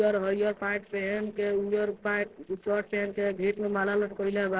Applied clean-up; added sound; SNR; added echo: neural separator model SepFormer DNS4.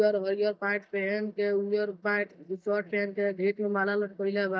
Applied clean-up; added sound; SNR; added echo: neural mask model DeepFilterNet 3.